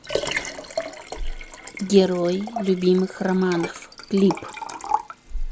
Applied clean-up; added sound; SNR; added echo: none; Liquid; 7 dB; none.